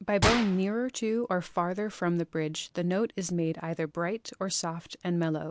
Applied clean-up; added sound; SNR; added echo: none; Gunshot, gunfire; 5 dB; none.